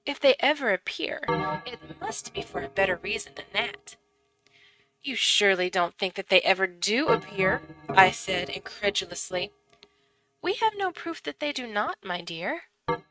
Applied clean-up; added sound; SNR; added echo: neural mask model RNNoise.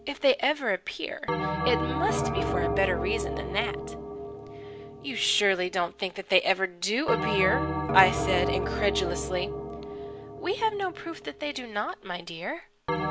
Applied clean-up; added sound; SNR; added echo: none; Bell; 3 dB; none.